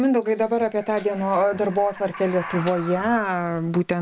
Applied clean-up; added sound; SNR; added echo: none; Animal; 16 dB; none.